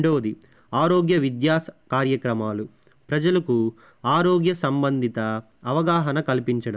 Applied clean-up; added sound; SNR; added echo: none; none; none; none.